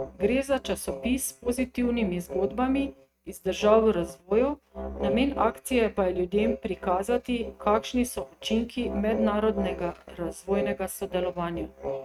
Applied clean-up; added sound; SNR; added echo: neural mask model RNNoise.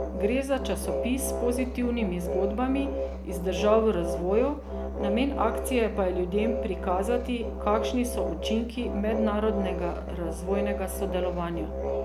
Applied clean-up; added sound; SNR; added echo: none; Musical instrument; 3 dB; none.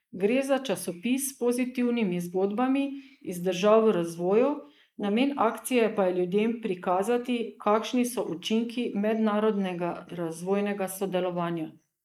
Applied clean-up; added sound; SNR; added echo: neural mask model Resemble Enhance denoiser.